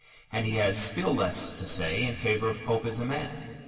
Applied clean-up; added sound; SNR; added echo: none; none; none; reverberation time 2.4 s.